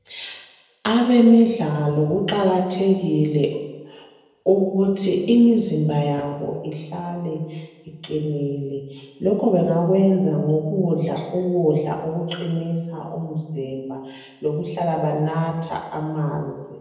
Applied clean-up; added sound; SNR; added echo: none; none; none; reverberation time 0.9 s.